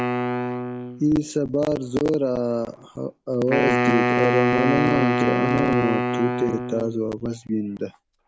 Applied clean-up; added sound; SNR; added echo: none; Wind instrument, woodwind instrument; 1 dB; none.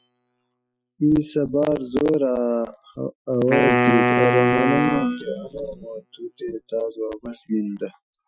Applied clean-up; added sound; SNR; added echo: classical method Wiener filter.